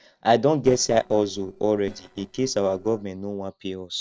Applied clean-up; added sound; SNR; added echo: neural separator model SepFormer DNS4.